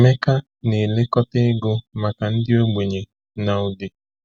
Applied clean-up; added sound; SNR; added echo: none; none; none; none.